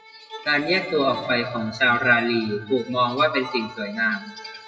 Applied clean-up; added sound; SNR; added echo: classical method WPE with log-MMSE.